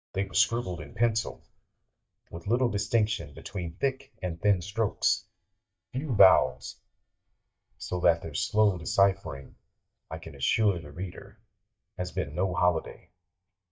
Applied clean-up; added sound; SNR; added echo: neural mask model DeepFilterNet 3.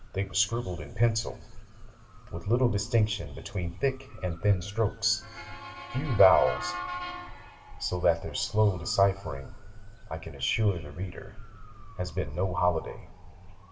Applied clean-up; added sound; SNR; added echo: none; Motor vehicle (road) / Siren; 16 dB; reverberation time 1.8 s.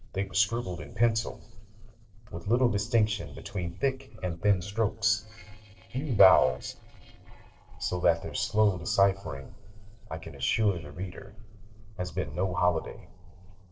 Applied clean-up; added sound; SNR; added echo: neural separator model SepFormer DNS4.